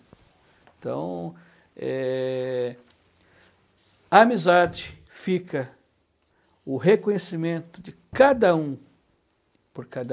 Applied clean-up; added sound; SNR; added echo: none; Cupboard open or close; 18 dB; none.